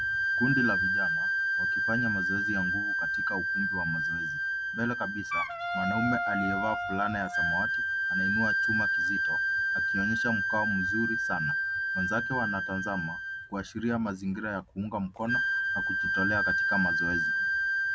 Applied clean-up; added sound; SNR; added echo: none; Wind instrument, woodwind instrument + Wind instrument, woodwind instrument; -5 dB; none.